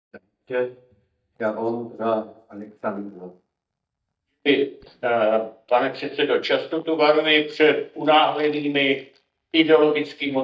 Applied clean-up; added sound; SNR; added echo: neural mask model DeepFilterNet 3.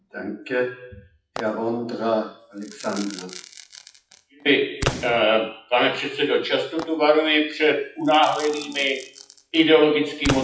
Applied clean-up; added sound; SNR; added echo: classical method WPE with log-MMSE.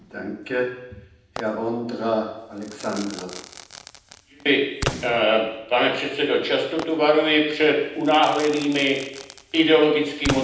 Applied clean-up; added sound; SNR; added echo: none; Crackle / Fireworks; 14 dB; reverberation time 0.9 s.